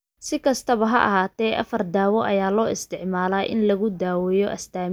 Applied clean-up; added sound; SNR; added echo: none; none; none; none.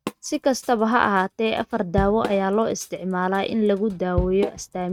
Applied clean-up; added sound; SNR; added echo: neural mask model RNNoise.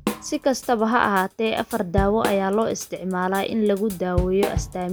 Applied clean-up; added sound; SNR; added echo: none; Drum / Drum kit; 9 dB; none.